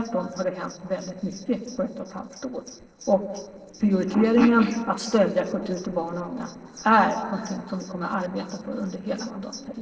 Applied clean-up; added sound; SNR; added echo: neural separator model SepFormer DNS4.